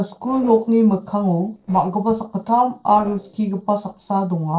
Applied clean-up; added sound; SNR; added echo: neural separator model SepFormer DNS4.